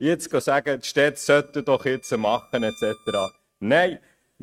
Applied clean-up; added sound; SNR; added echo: neural mask model RNNoise.